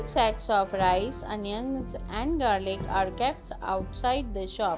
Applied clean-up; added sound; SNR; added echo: none; Brass instrument; 10 dB; none.